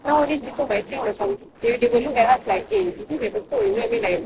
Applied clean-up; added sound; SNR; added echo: neural separator model SepFormer DNS4.